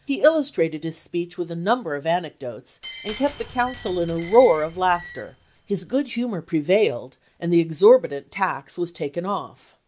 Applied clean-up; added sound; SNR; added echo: none; Glass; 5 dB; none.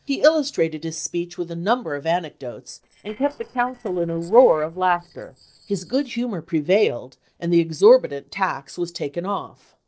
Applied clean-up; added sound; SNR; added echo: neural separator model SepFormer DNS4.